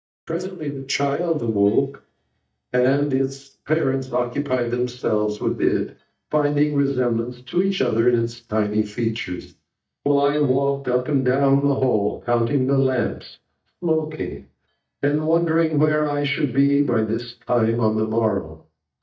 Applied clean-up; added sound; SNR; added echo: neural mask model DeepFilterNet 3.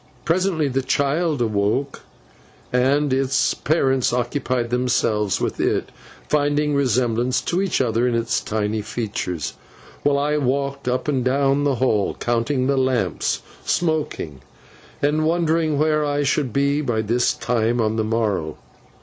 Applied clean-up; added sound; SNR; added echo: none; none; none; none.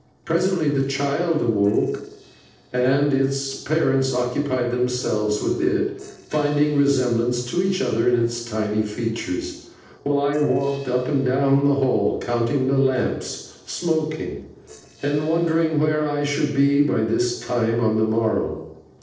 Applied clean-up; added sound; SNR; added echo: neural separator model SepFormer DNS4.